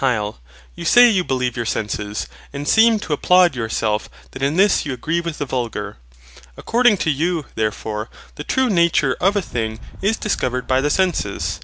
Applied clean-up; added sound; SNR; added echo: none; Wind; 13 dB; none.